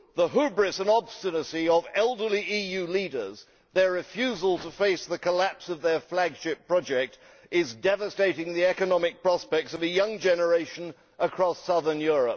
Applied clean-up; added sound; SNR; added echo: none; none; none; none.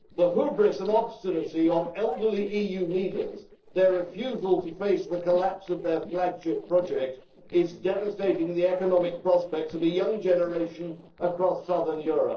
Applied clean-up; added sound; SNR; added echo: neural separator model SepFormer DNS4.